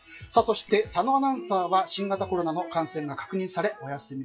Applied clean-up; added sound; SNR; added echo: classical method WPE with log-MMSE.